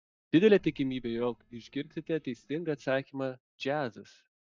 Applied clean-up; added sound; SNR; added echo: neural mask model DeepFilterNet 3.